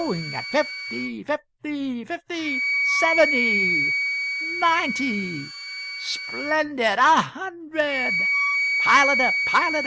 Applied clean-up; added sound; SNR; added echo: none; Wind instrument, woodwind instrument; 1 dB; none.